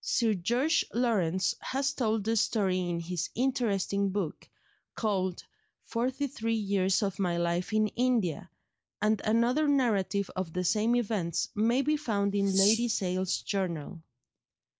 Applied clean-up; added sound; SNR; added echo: neural mask model Resemble Enhance denoiser.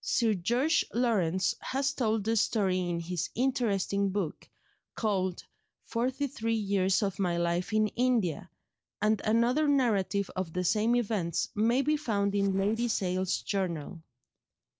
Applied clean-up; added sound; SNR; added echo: neural separator model SepFormer DNS4.